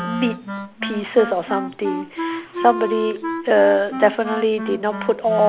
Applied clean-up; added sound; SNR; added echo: none; Wind instrument, woodwind instrument; 8 dB; none.